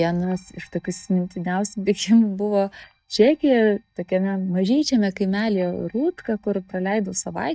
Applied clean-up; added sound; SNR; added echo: neural mask model DeepFilterNet 3.